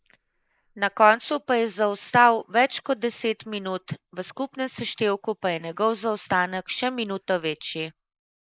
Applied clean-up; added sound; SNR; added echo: neural mask model Resemble Enhance denoiser.